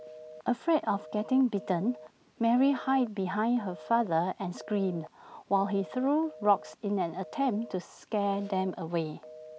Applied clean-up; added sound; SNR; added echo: none; Telephone; 19 dB; none.